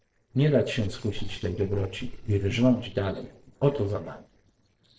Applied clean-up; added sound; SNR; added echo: neural separator model SepFormer DNS4.